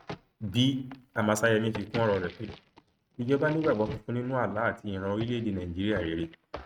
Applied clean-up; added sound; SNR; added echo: neural mask model RNNoise.